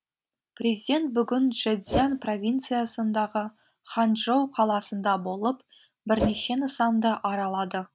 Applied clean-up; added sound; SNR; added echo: none; Whoosh, swoosh, swish; 4 dB; none.